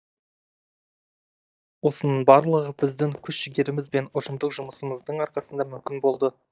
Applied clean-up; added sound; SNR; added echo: neural mask model DeepFilterNet 3.